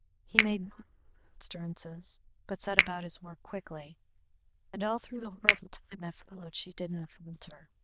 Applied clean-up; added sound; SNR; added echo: neural diffusion model UNIVERSE++.